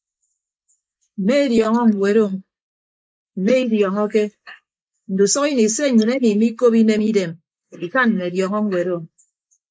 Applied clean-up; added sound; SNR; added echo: neural mask model Resemble Enhance denoiser.